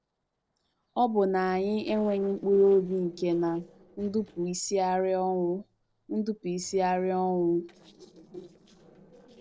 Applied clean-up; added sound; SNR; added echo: neural separator model SepFormer DNS4.